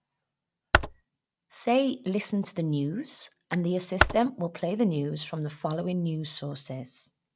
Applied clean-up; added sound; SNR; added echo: none; Computer keyboard; 0 dB; none.